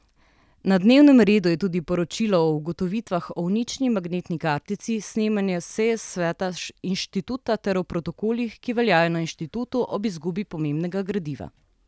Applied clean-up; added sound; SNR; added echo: none; none; none; none.